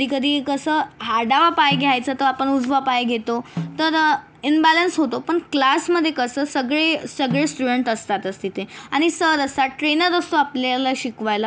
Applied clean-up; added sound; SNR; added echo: none; Snare drum; 15 dB; none.